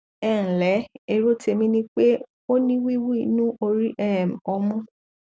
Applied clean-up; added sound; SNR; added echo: none; none; none; none.